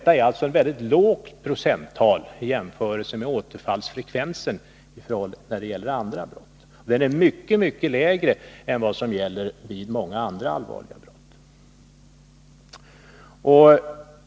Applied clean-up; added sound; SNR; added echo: none; none; none; none.